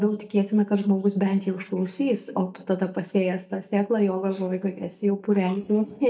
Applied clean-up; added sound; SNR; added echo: neural mask model DeepFilterNet 3.